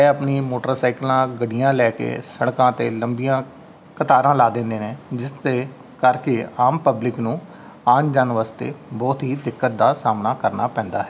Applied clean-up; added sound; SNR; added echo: none; none; none; none.